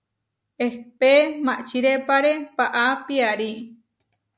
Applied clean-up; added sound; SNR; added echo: none; none; none; none.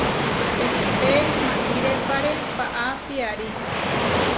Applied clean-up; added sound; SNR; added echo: none; Waves, surf; -4 dB; none.